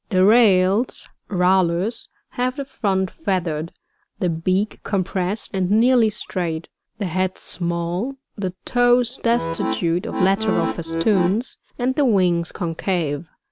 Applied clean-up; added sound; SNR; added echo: none; Accordion; 4 dB; none.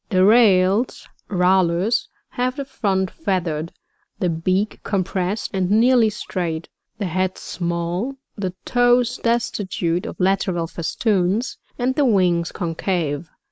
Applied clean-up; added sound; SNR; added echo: neural mask model Resemble Enhance denoiser.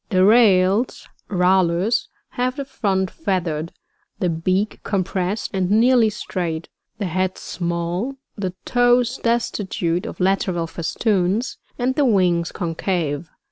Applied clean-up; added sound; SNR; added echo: none; none; none; none.